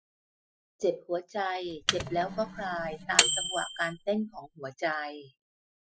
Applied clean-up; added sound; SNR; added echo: classical method spectral subtraction.